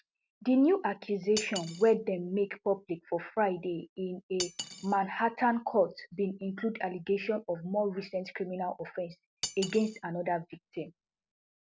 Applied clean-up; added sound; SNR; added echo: none; Cutlery, silverware; 13 dB; none.